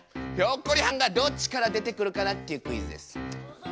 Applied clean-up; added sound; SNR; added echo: none; none; none; none.